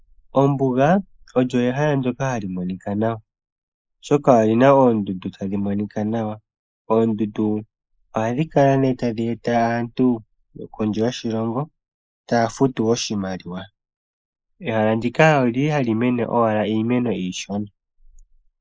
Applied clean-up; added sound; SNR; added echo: neural mask model Resemble Enhance denoiser.